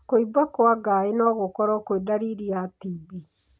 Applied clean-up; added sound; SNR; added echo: none; none; none; none.